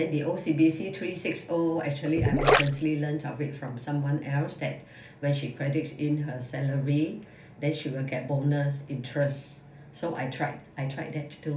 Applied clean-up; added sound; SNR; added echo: none; Gurgling; -4 dB; reverberation time 0.3 s.